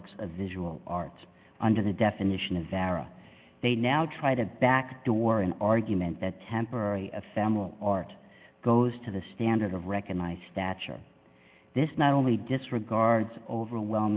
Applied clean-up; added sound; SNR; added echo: none; none; none; none.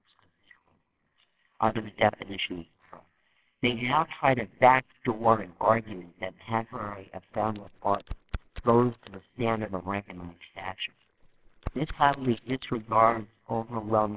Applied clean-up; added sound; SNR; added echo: neural separator model SepFormer WHAMR!.